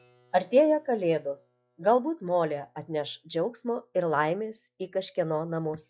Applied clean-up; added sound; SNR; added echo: classical method log-MMSE.